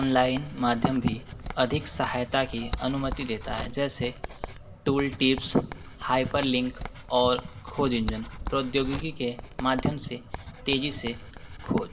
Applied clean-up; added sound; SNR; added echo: none; Writing; 11 dB; reverberation time 1.4 s.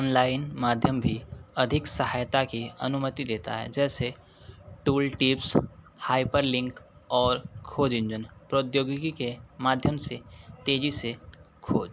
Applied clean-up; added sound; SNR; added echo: none; none; none; none.